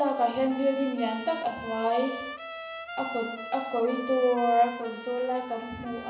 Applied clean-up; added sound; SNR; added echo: none; Trumpet; 12 dB; reverberation time 0.8 s.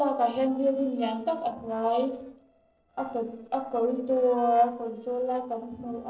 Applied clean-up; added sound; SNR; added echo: neural separator model SepFormer DNS4.